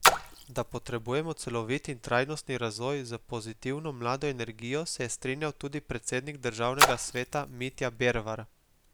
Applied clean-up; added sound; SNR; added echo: none; Splash, splatter; -3 dB; none.